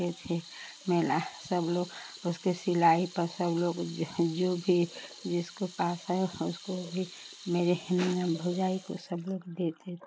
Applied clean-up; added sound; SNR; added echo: none; Sink (filling or washing) / Water tap, faucet; 18 dB; none.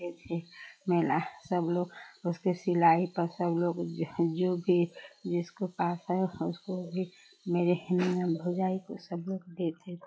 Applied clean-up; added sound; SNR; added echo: classical method log-MMSE.